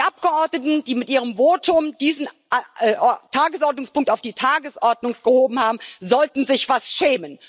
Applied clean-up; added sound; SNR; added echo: none; none; none; none.